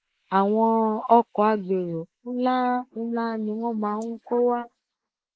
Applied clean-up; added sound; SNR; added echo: neural mask model Resemble Enhance denoiser.